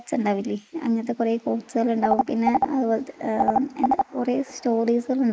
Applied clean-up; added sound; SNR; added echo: neural mask model Resemble Enhance denoiser.